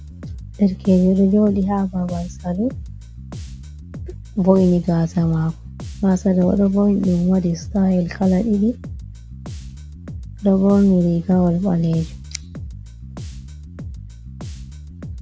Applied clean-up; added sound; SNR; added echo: none; Bass guitar; 13 dB; none.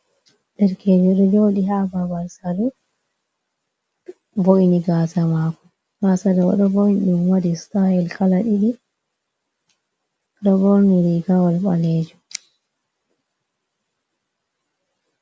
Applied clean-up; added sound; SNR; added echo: none; none; none; none.